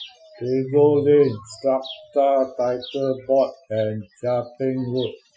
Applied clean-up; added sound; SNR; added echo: classical method Wiener filter.